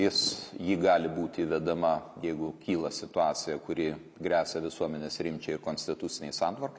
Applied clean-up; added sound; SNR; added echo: none; none; none; none.